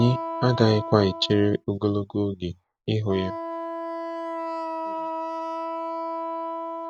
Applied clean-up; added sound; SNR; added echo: none; Wind instrument, woodwind instrument; 6 dB; none.